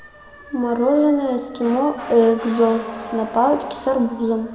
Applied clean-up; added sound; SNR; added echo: none; Motor vehicle (road) / Siren; 16 dB; reverberation time 1.4 s.